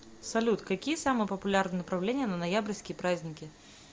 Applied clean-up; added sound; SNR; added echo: none; none; none; none.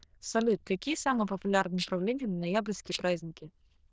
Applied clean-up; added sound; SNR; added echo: neural diffusion model UNIVERSE++.